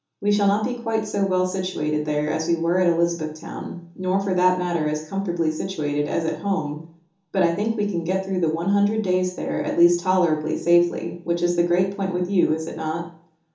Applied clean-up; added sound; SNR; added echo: none; none; none; reverberation time 1.2 s.